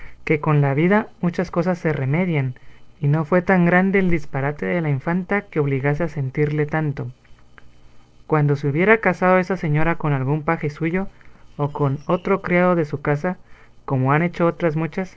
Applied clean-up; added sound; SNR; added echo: neural separator model SepFormer DNS4.